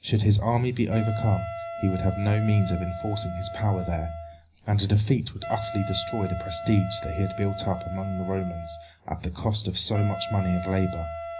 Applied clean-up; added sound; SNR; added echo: none; Wind instrument, woodwind instrument; 11 dB; reverberation time 0.5 s.